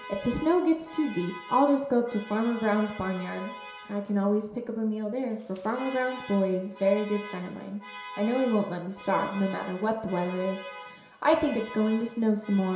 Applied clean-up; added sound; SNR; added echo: none; Alarm; 16 dB; reverberation time 0.7 s.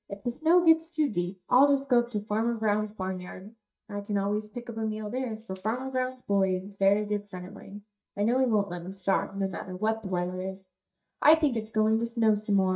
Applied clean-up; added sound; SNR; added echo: neural mask model DeepFilterNet 3.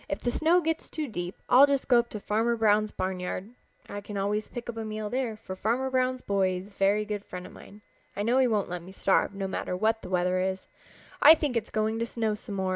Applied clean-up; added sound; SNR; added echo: none; none; none; none.